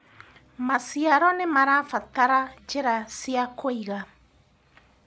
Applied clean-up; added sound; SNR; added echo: none; none; none; none.